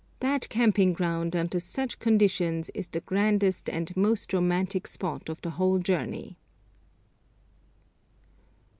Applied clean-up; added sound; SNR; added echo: none; none; none; none.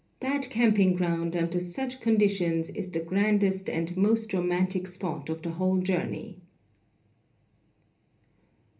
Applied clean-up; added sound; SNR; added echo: none; none; none; reverberation time 0.3 s.